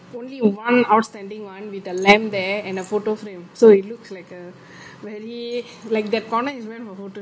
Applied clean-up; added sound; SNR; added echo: none; none; none; none.